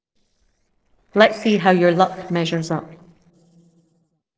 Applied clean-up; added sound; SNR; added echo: neural separator model SepFormer DNS4.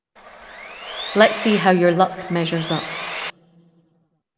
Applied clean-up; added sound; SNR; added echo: none; Sawing; 7 dB; reverberation time 1.4 s.